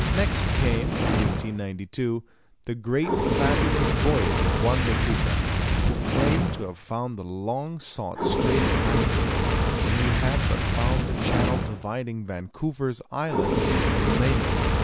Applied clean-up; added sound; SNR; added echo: none; Fire; -5 dB; none.